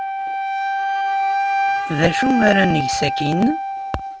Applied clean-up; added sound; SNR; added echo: none; Wind instrument, woodwind instrument; 0 dB; none.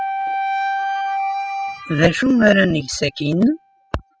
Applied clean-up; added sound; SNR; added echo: classical method spectral subtraction.